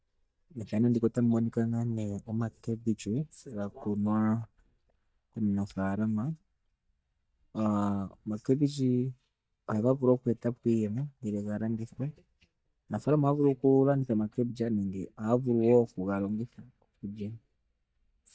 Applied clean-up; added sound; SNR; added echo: neural mask model DeepFilterNet 3.